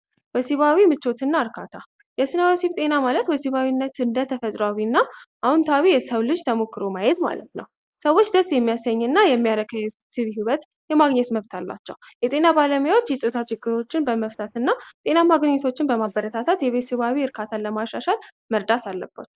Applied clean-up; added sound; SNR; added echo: neural mask model Resemble Enhance denoiser.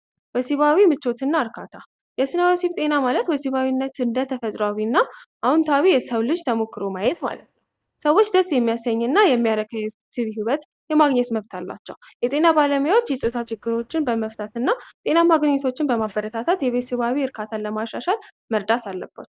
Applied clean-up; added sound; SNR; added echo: neural mask model DeepFilterNet 3.